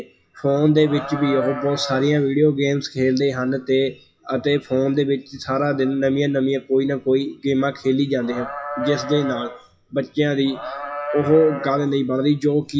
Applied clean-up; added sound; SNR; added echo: classical method WPE with log-MMSE.